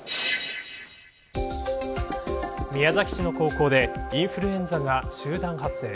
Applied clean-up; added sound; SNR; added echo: none; Knock / Wood; 14 dB; none.